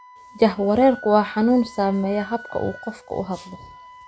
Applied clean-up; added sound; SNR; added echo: none; Wind instrument, woodwind instrument; 20 dB; none.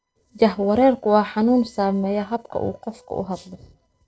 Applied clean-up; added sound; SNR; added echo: neural separator model SepFormer DNS4.